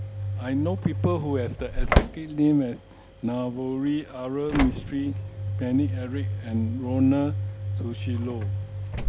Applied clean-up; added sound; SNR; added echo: none; Slam / Engine; 1 dB; none.